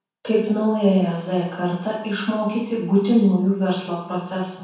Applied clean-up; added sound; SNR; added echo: none; none; none; reverberation time 0.7 s.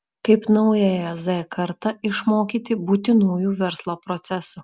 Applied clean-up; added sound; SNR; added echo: none; none; none; none.